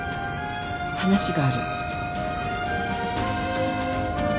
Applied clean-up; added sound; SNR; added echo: none; Trumpet; 5 dB; none.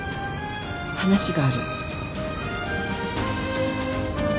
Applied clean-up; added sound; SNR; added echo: none; none; none; none.